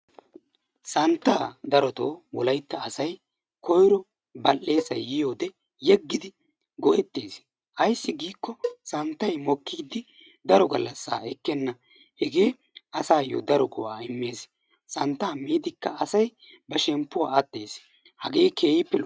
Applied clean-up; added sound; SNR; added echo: neural mask model RNNoise.